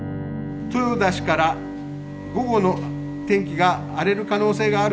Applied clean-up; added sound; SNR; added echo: none; Bowed string instrument; 7 dB; none.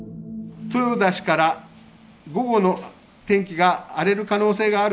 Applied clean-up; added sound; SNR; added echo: none; none; none; none.